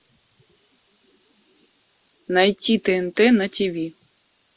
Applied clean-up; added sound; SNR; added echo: none; none; none; none.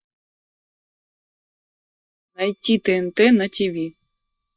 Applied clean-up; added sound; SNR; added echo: neural mask model DeepFilterNet 3.